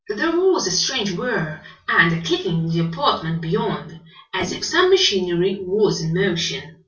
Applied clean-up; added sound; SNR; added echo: neural separator model SepFormer DNS4.